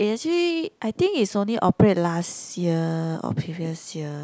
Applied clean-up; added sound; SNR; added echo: none; none; none; none.